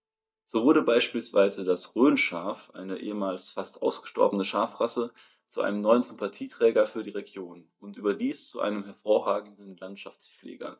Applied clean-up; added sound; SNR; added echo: neural mask model DeepFilterNet 3.